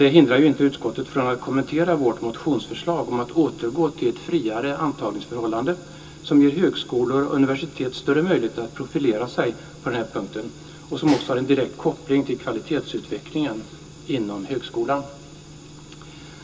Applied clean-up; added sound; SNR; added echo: none; Snare drum; 20 dB; reverberation time 0.2 s.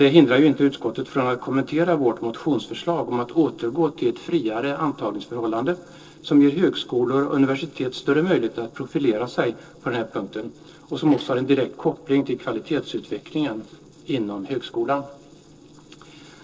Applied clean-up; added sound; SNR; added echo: neural separator model SepFormer DNS4.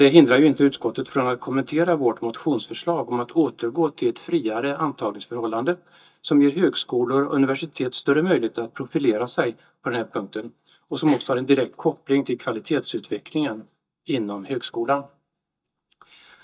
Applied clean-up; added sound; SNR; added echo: neural mask model DeepFilterNet 3.